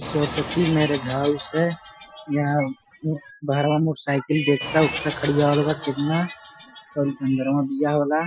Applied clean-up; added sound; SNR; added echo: classical method Wiener filter.